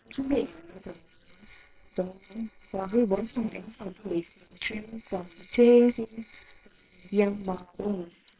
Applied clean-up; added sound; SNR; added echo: neural separator model SepFormer WHAM!.